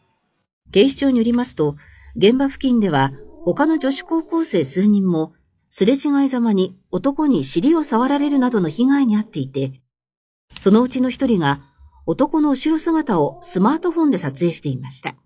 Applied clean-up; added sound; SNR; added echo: classical method log-MMSE.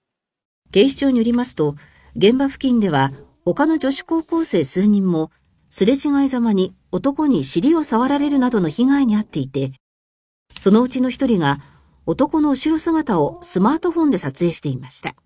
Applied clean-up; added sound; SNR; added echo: neural mask model RNNoise.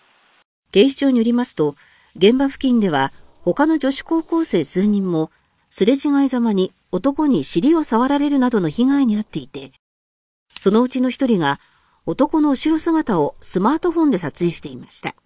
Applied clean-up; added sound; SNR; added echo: neural separator model SepFormer WHAM!.